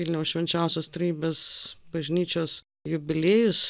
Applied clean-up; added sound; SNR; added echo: none; none; none; none.